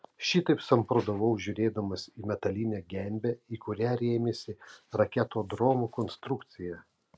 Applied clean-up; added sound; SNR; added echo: none; none; none; none.